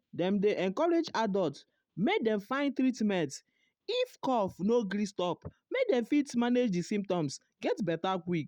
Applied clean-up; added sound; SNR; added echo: none; none; none; none.